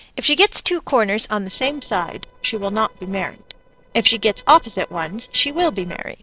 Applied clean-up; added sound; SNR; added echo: neural separator model SepFormer DNS4.